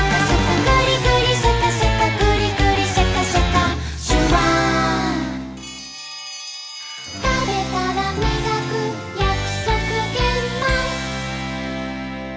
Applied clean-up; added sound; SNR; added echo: none; Piano; 17 dB; none.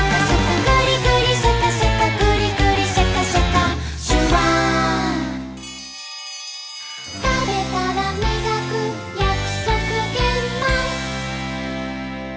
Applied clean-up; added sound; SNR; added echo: none; none; none; none.